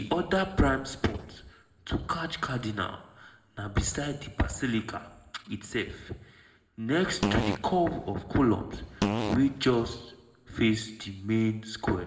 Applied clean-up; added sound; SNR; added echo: none; Fart; 3 dB; reverberation time 0.7 s.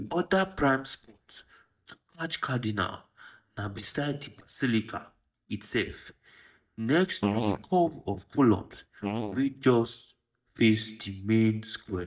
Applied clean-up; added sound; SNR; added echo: neural mask model DeepFilterNet 3.